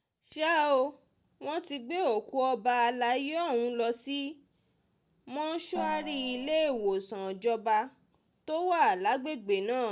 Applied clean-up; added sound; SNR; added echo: none; Gong; 10 dB; none.